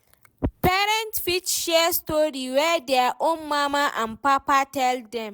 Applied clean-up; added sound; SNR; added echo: none; none; none; none.